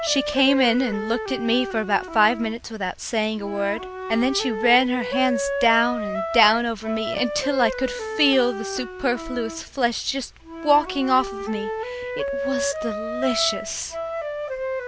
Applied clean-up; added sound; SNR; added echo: none; Wind instrument, woodwind instrument; 6 dB; none.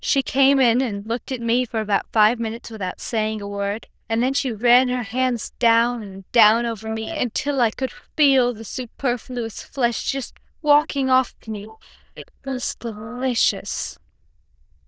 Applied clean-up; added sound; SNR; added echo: neural diffusion model UNIVERSE++.